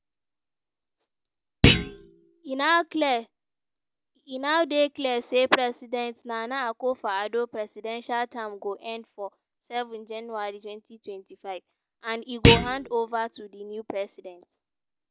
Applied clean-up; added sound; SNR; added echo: none; Thump, thud; -4 dB; none.